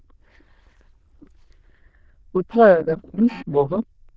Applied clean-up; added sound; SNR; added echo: neural diffusion model UNIVERSE++.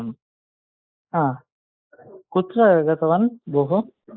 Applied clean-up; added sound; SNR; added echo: neural mask model Resemble Enhance denoiser.